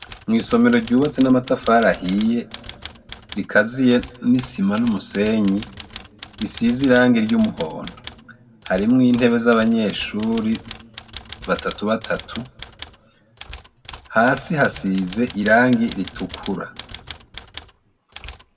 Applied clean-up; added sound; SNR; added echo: none; Typewriter; 19 dB; reverberation time 1.2 s.